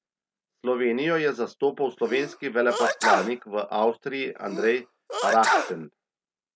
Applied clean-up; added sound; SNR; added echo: none; Sneeze; 2 dB; none.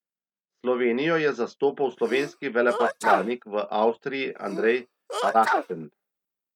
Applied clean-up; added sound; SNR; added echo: neural mask model RNNoise.